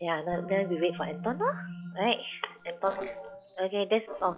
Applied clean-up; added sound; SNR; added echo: classical method log-MMSE.